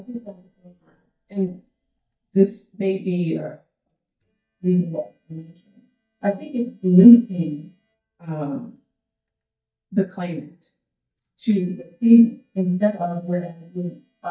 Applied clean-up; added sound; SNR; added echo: neural mask model DeepFilterNet 3.